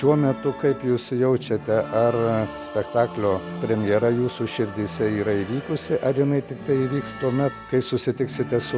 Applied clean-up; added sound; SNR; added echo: none; none; none; none.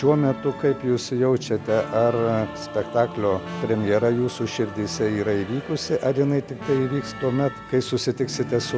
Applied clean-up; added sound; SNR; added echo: none; Brass instrument + Acoustic guitar; 20 dB; none.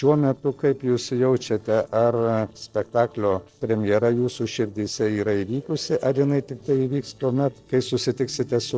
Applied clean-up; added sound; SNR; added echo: neural separator model SepFormer DNS4.